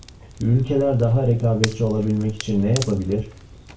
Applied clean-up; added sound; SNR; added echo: none; Crackle; 16 dB; reverberation time 0.3 s.